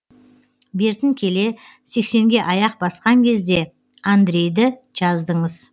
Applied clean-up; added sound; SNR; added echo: none; none; none; none.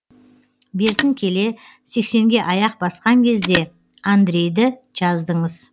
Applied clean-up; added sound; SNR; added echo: none; Telephone; 14 dB; none.